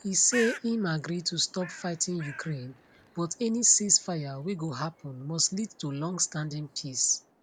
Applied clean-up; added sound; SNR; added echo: none; Bird; 15 dB; none.